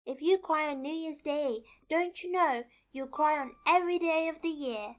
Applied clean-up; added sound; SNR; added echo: neural mask model DeepFilterNet 3.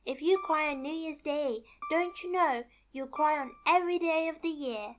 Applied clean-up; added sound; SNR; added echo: none; Piano; 17 dB; none.